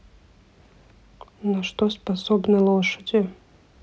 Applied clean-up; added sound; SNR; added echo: none; none; none; none.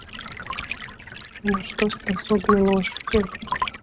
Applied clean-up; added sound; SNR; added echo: neural mask model RNNoise.